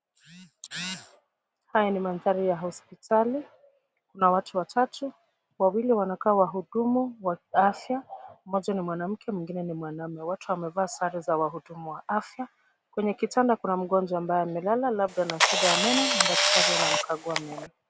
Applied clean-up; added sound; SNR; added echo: none; Camera; -3 dB; none.